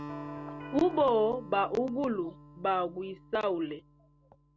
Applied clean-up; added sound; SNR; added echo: none; Electric guitar + Acoustic guitar; 15 dB; none.